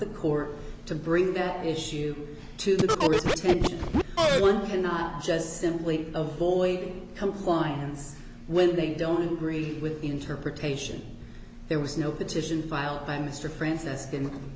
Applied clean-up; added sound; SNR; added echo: none; Scratching (performance technique); -3 dB; none.